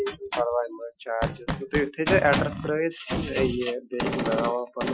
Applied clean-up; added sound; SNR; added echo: classical method Wiener filter.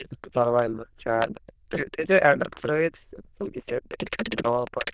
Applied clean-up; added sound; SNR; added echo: neural diffusion model UNIVERSE++.